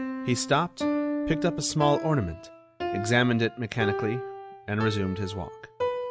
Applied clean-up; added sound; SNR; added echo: none; Piano; 4 dB; none.